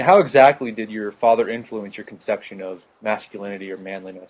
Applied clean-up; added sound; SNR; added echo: none; none; none; none.